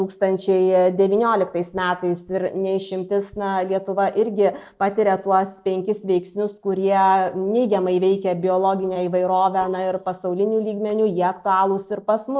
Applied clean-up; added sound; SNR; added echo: neural separator model SepFormer DNS4.